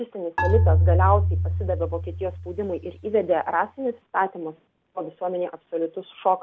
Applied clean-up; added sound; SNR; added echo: none; Marimba, xylophone; -3 dB; none.